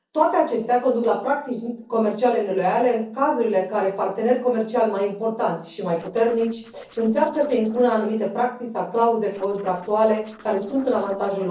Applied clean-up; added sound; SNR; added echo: neural separator model SepFormer DNS4.